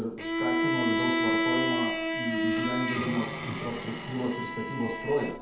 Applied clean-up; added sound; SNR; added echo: none; Bowed string instrument; -2 dB; reverberation time 0.8 s.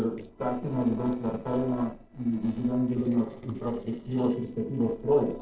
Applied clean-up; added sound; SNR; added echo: neural separator model SepFormer DNS4.